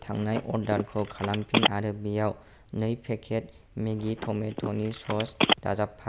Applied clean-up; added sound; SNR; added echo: none; Telephone; 1 dB; none.